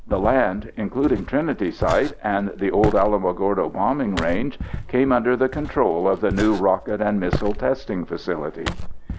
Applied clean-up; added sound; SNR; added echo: none; Walk, footsteps; 9 dB; none.